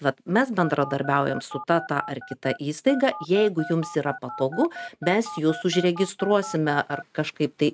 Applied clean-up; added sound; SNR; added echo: neural mask model RNNoise.